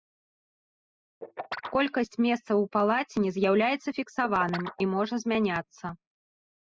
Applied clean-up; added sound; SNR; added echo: classical method spectral subtraction.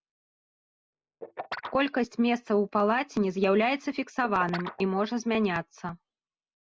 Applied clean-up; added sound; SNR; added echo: none; Guitar; 15 dB; none.